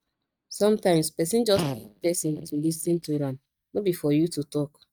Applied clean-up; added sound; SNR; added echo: neural mask model DeepFilterNet 3.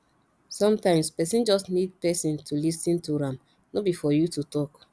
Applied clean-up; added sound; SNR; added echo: none; none; none; none.